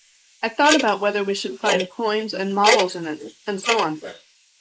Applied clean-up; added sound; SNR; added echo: neural mask model Resemble Enhance denoiser.